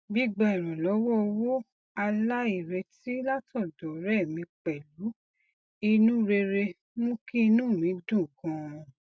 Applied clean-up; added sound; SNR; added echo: none; none; none; none.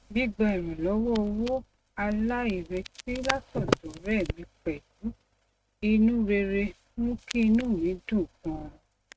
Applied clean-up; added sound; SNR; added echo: neural mask model RNNoise.